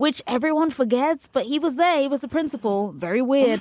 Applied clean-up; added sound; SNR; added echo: none; none; none; none.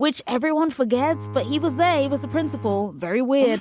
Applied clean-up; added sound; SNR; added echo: none; Bowed string instrument; 12 dB; none.